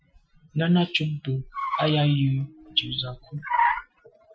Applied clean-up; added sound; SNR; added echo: classical method Wiener filter.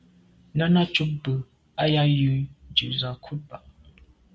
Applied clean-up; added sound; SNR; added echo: none; none; none; none.